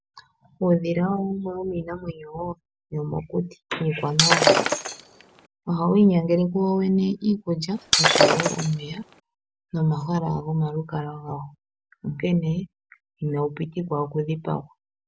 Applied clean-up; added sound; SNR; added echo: none; Shatter; -4 dB; none.